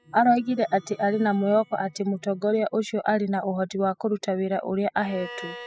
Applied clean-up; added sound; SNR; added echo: classical method spectral subtraction.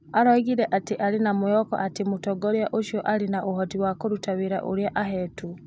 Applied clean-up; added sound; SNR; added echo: none; none; none; none.